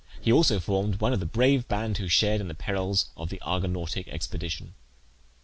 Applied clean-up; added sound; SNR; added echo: none; none; none; none.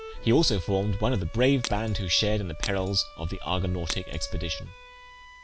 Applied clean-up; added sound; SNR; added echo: none; Shatter + Bowed string instrument; 15 dB; none.